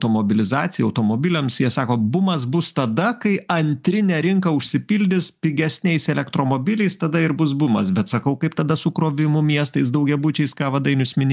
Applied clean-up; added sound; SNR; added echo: none; none; none; none.